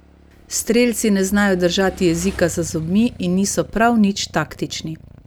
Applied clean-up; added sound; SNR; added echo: none; Motorcycle / Engine; 19 dB; none.